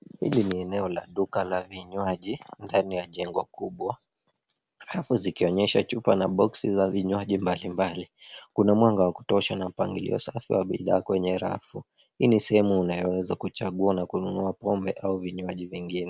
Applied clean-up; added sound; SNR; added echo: none; none; none; none.